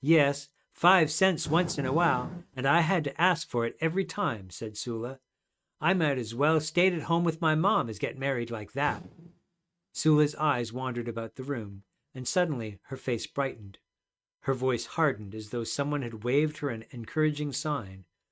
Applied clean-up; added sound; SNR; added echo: neural mask model RNNoise.